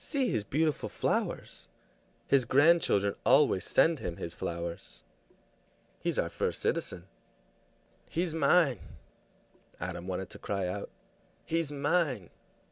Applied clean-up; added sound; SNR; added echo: none; none; none; none.